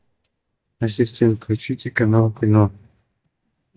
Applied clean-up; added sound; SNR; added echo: neural mask model DeepFilterNet 3.